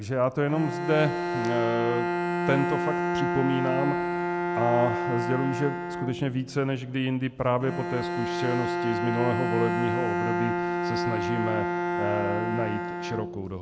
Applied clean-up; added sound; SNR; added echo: none; Bowed string instrument; 0 dB; none.